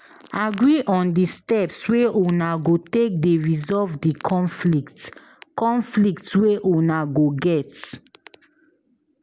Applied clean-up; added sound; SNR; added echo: none; none; none; none.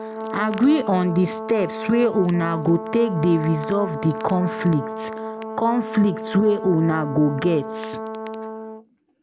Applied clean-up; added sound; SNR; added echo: none; Brass instrument; 9 dB; none.